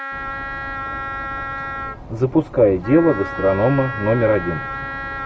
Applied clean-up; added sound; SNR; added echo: none; Wind instrument, woodwind instrument; 9 dB; none.